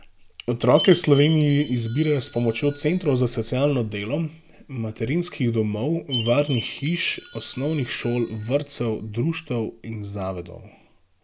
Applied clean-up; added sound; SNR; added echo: none; Chime; 17 dB; none.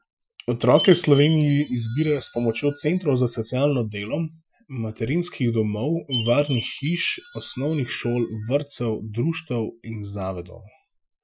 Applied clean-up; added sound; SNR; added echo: classical method Wiener filter.